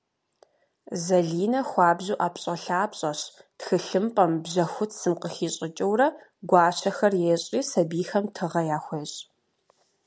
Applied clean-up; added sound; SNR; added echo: none; none; none; none.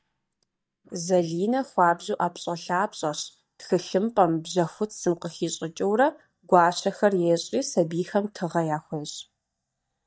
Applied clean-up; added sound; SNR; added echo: neural mask model DeepFilterNet 3.